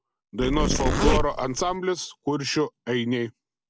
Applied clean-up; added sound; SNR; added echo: none; Zipper (clothing); -3 dB; none.